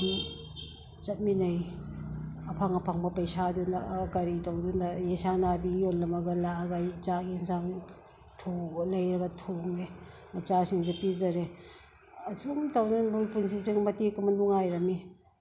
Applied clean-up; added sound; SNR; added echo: none; none; none; none.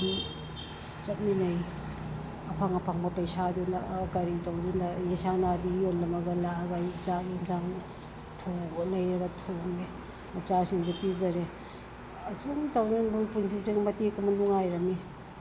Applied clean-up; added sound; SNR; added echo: none; Cricket; 11 dB; none.